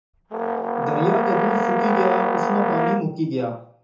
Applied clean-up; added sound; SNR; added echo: none; Brass instrument; -2 dB; reverberation time 0.6 s.